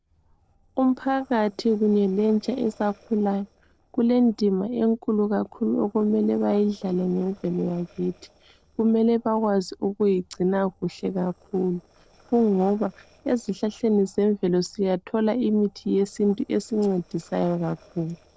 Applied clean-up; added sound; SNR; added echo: neural separator model SepFormer DNS4.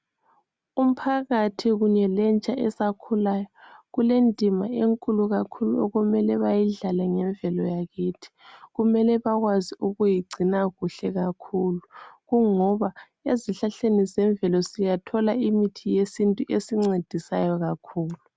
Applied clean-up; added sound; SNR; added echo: none; none; none; none.